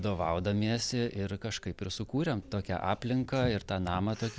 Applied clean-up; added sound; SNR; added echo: none; none; none; none.